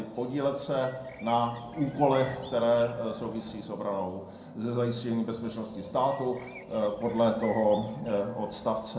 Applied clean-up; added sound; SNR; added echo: none; Bird; 20 dB; reverberation time 0.6 s.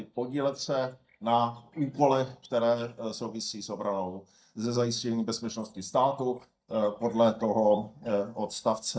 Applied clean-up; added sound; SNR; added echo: neural mask model DeepFilterNet 3.